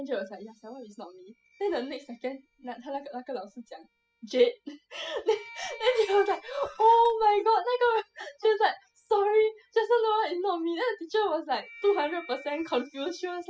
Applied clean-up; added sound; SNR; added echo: classical method spectral subtraction.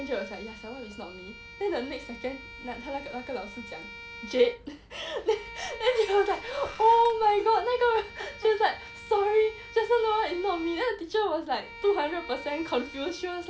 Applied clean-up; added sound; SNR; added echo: none; Bowed string instrument + Squeak; 16 dB; none.